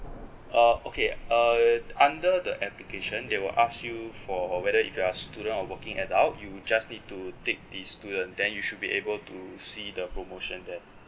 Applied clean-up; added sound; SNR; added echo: none; Thunder; 17 dB; none.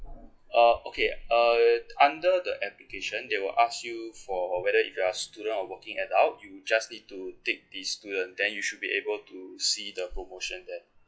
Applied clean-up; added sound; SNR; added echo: classical method log-MMSE.